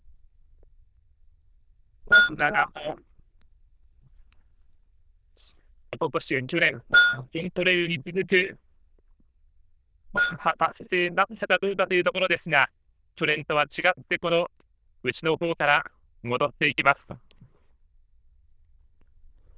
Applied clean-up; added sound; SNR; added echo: neural diffusion model UNIVERSE++.